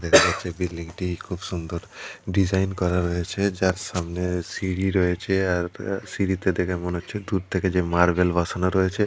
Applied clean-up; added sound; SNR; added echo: none; none; none; none.